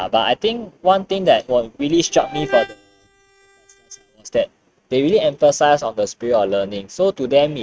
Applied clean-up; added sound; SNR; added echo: neural mask model RNNoise.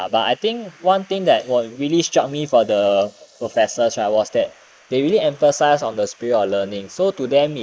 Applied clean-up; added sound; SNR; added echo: neural mask model Resemble Enhance denoiser.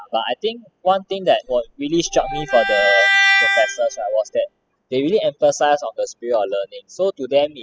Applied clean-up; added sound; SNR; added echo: classical method spectral subtraction.